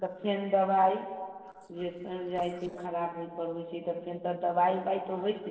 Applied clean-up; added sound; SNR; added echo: neural separator model SepFormer DNS4.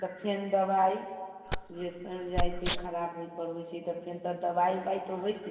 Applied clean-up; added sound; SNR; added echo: none; Wild animals; -1 dB; reverberation time 1.9 s.